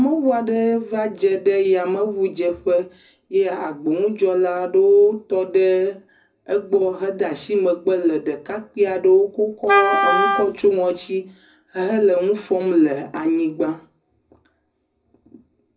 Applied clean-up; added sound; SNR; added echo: none; Wind instrument, woodwind instrument; 0 dB; reverberation time 0.4 s.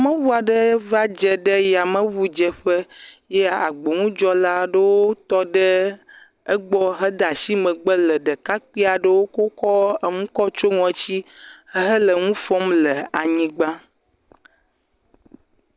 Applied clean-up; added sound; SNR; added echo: none; none; none; none.